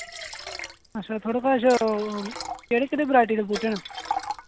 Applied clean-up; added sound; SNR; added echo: none; Liquid; 11 dB; none.